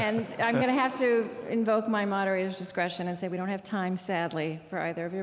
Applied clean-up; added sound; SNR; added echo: none; none; none; none.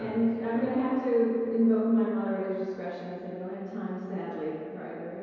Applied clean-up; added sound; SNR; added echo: none; none; none; reverberation time 2.2 s.